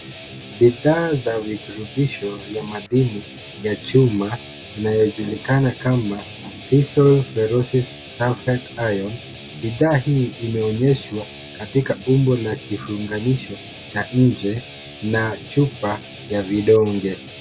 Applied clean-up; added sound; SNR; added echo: none; Guitar; 16 dB; none.